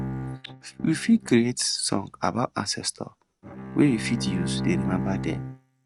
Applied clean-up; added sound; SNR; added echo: neural mask model RNNoise.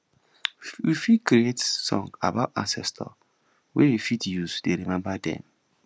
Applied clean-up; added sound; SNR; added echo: none; none; none; none.